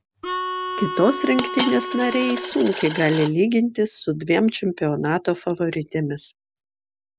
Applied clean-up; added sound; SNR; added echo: none; Coin (dropping) + Harmonica; 6 dB; none.